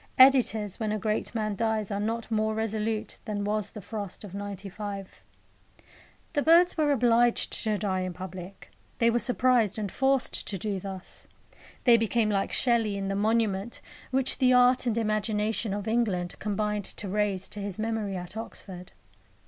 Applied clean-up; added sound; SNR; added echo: none; none; none; none.